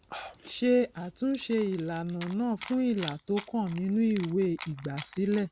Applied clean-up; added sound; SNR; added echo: none; Chewing, mastication; 17 dB; none.